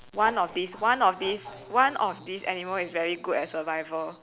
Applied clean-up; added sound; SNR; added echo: none; none; none; none.